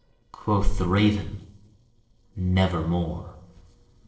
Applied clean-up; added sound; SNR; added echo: neural separator model SepFormer DNS4.